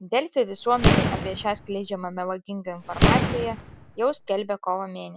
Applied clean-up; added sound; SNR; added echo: none; Boom; -2 dB; none.